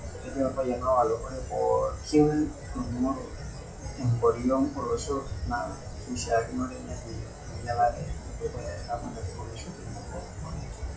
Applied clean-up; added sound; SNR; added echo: classical method WPE with log-MMSE.